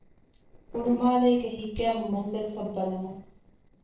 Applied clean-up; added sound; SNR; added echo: neural separator model SepFormer DNS4.